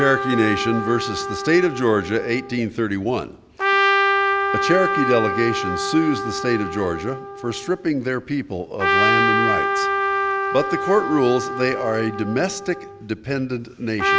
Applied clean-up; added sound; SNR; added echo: none; Trumpet; 1 dB; none.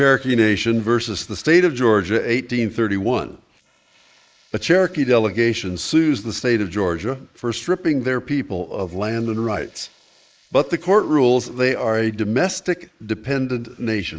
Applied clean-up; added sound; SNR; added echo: neural mask model Resemble Enhance denoiser.